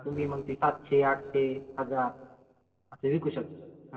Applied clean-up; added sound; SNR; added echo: neural separator model SepFormer DNS4.